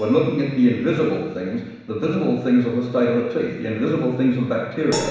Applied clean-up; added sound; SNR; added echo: none; Crash cymbal; 20 dB; reverberation time 1.1 s.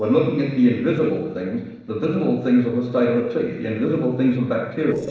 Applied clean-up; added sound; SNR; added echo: neural separator model SepFormer DNS4.